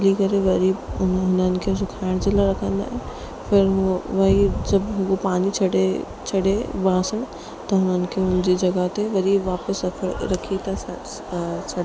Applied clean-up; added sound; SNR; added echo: none; none; none; none.